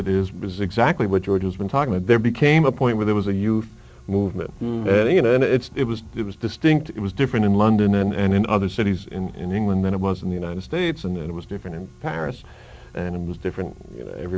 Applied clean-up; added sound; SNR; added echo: none; none; none; none.